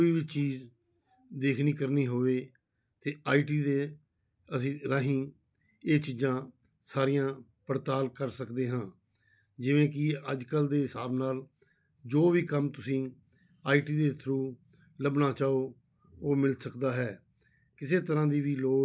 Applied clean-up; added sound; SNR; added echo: none; none; none; none.